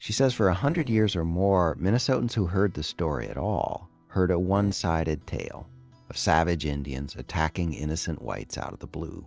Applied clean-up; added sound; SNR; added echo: neural separator model SepFormer DNS4.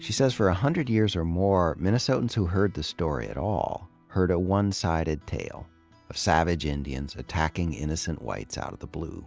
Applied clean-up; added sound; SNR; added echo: none; none; none; none.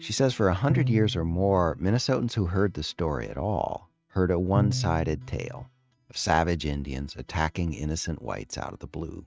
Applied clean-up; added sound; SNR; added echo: neural mask model RNNoise.